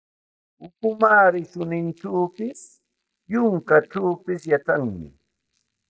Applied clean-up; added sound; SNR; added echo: neural mask model DeepFilterNet 3.